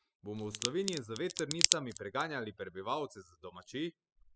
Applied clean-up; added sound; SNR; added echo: classical method spectral subtraction.